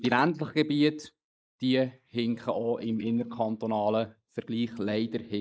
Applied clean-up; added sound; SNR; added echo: neural mask model Resemble Enhance denoiser.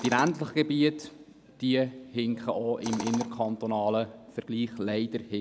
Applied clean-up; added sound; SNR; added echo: none; Tools; 16 dB; none.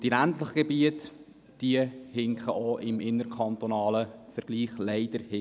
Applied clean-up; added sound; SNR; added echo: none; none; none; none.